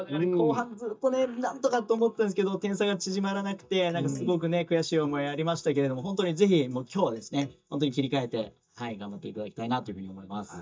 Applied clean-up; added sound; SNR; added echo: neural mask model DeepFilterNet 3.